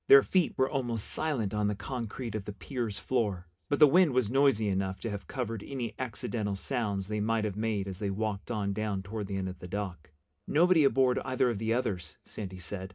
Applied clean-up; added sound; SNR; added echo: none; none; none; reverberation time 0.3 s.